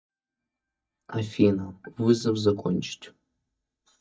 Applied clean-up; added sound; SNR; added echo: neural mask model DeepFilterNet 3.